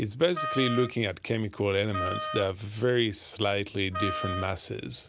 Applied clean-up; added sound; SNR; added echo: none; Wind instrument, woodwind instrument; 7 dB; none.